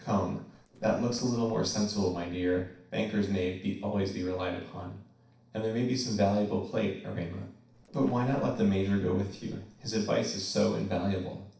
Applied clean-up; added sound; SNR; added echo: neural separator model SepFormer DNS4.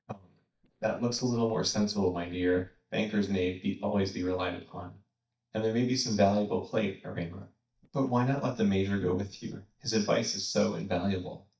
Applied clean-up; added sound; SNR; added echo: neural mask model DeepFilterNet 3.